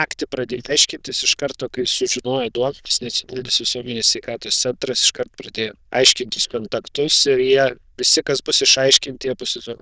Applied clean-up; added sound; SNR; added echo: neural diffusion model UNIVERSE++.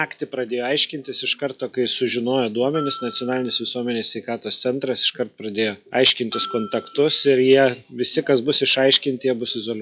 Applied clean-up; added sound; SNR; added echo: classical method log-MMSE.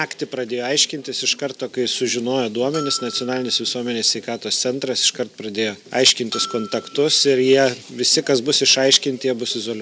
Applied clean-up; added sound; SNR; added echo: none; Bell; 18 dB; none.